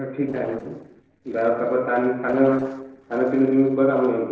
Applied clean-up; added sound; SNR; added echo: neural separator model SepFormer DNS4.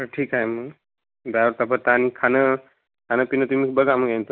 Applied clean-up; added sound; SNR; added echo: none; none; none; none.